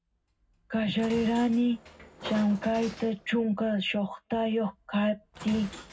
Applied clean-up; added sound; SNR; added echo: none; Train; 17 dB; reverberation time 0.3 s.